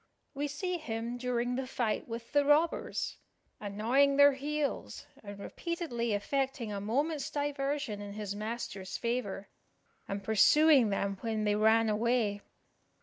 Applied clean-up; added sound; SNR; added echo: none; none; none; none.